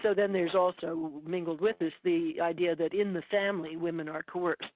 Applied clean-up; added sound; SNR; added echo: neural mask model RNNoise.